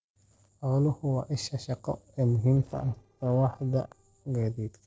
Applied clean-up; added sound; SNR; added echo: neural separator model SepFormer DNS4.